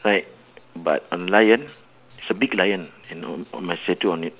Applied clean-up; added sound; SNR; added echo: none; none; none; none.